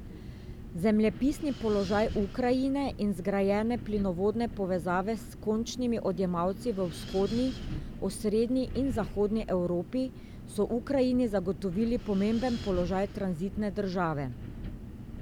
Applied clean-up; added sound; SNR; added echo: none; Wind; 11 dB; none.